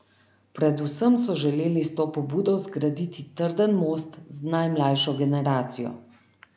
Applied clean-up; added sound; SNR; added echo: none; none; none; none.